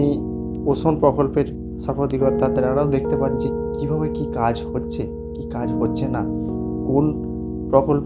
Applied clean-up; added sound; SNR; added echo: none; Piano; 3 dB; none.